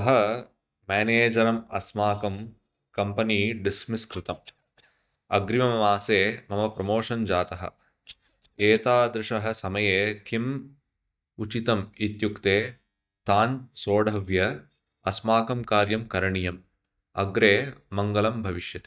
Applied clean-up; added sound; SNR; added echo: neural mask model DeepFilterNet 3.